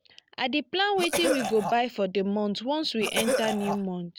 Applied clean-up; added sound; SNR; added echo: none; Cough; 2 dB; none.